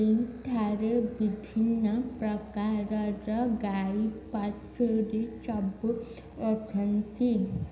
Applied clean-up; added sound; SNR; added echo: none; Musical instrument; 19 dB; reverberation time 0.9 s.